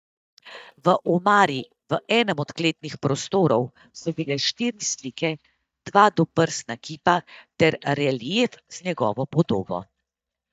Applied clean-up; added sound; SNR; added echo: neural mask model DeepFilterNet 3.